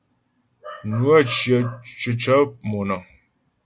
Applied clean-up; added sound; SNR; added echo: none; none; none; none.